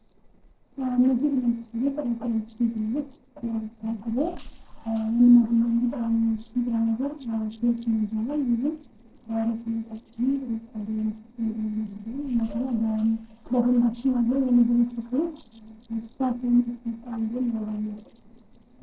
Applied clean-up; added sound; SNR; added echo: neural separator model SepFormer DNS4.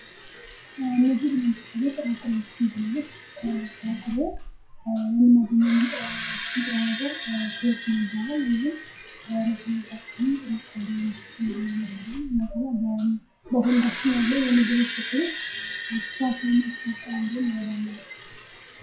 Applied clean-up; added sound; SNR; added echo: classical method WPE with log-MMSE.